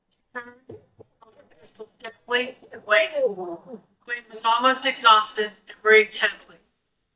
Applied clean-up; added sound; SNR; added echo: neural mask model DeepFilterNet 3.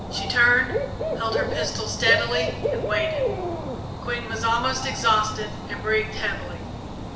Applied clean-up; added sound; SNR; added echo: none; Bird / Dog; 3 dB; reverberation time 0.9 s.